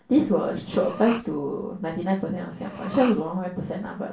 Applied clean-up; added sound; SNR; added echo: none; Respiratory sounds; 16 dB; reverberation time 0.3 s.